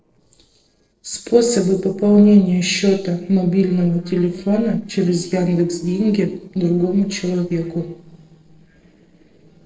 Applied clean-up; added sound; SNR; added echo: neural separator model SepFormer DNS4.